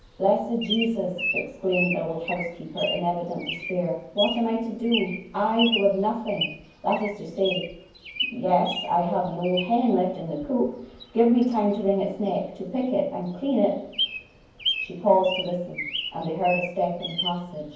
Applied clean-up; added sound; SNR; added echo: none; Bird vocalization, bird call, bird song; 9 dB; reverberation time 0.9 s.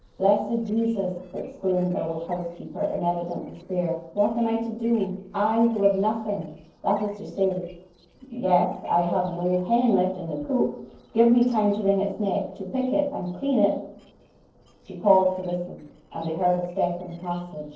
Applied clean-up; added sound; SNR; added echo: neural separator model SepFormer DNS4.